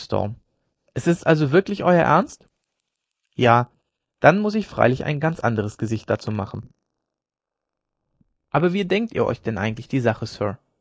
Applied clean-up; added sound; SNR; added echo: neural mask model Resemble Enhance denoiser.